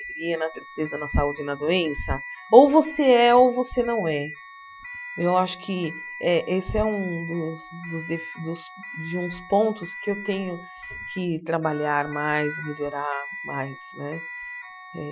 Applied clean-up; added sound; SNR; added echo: classical method Wiener filter.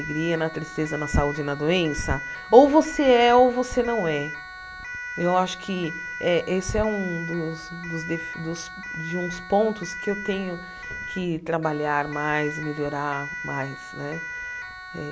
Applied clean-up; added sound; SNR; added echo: none; Siren; 11 dB; none.